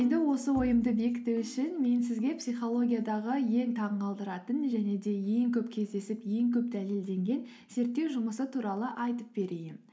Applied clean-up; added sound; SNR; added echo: none; none; none; none.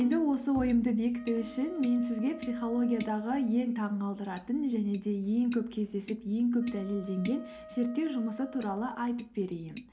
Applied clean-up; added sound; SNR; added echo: none; Tap + Wind instrument, woodwind instrument; 18 dB; none.